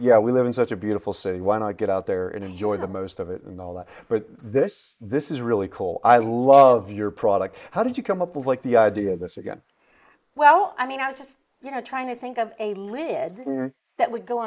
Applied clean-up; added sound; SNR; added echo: neural mask model Resemble Enhance denoiser.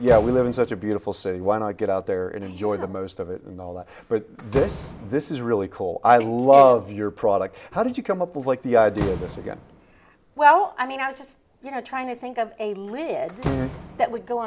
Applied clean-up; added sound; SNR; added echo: none; Slam; 16 dB; none.